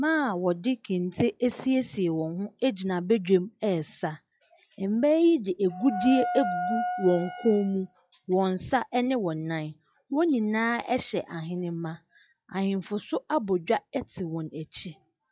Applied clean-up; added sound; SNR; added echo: classical method log-MMSE.